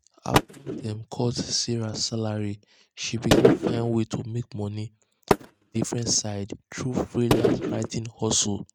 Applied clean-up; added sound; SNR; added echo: neural mask model RNNoise.